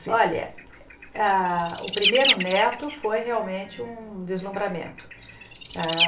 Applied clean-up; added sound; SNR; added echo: none; Bird; 4 dB; reverberation time 0.4 s.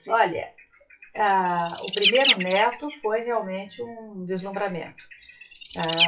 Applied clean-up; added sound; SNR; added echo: classical method WPE with log-MMSE.